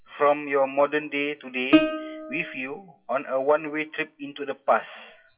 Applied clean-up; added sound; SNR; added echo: classical method WPE with log-MMSE.